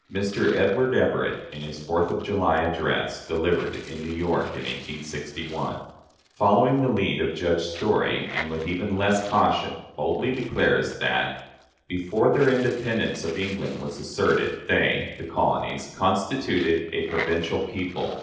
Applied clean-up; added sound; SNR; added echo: neural separator model SepFormer DNS4.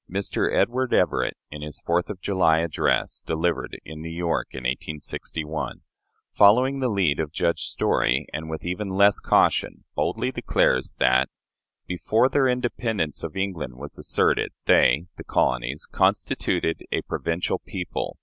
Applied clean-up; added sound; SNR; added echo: none; none; none; none.